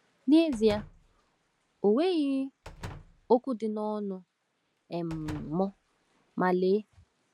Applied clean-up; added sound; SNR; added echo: none; Slam; 19 dB; none.